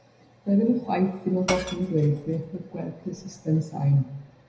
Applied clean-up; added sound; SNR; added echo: none; Shatter / Crushing; 14 dB; reverberation time 0.8 s.